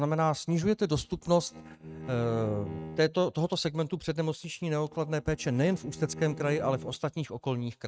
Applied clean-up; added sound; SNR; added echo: neural mask model RNNoise.